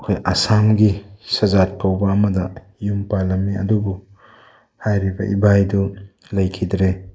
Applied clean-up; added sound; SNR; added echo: neural mask model Resemble Enhance denoiser.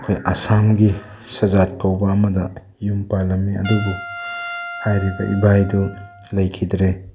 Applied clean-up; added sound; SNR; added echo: none; Trumpet; 17 dB; none.